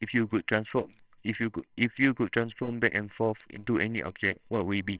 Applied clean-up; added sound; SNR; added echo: neural separator model SepFormer WHAMR!.